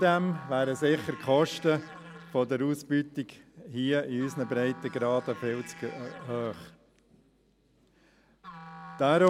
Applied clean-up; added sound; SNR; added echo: none; Musical instrument; 18 dB; none.